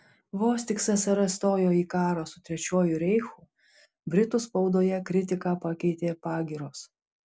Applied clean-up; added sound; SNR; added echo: none; none; none; none.